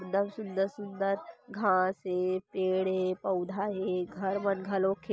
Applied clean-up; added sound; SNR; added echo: none; none; none; none.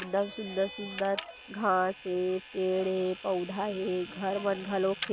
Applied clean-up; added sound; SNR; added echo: none; Vehicle; 14 dB; none.